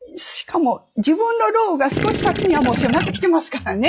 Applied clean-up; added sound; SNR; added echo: classical method log-MMSE.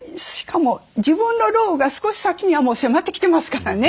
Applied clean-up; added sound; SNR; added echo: none; none; none; none.